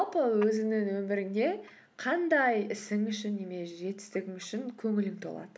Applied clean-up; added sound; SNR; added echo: none; none; none; none.